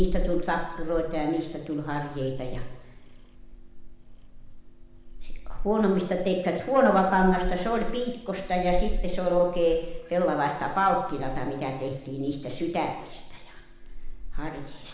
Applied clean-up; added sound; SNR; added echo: none; Meow / Purr; 5 dB; reverberation time 1.0 s.